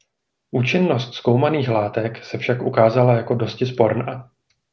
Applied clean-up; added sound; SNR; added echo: none; none; none; none.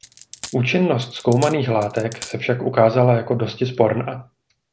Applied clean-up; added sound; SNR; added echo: none; Coin (dropping); 19 dB; none.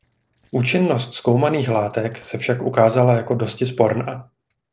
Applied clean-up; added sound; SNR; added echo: neural separator model SepFormer DNS4.